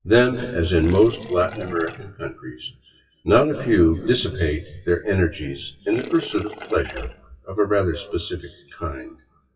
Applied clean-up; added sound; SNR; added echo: classical method WPE with log-MMSE.